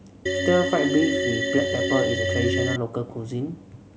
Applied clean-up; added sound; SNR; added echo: none; Organ; -1 dB; none.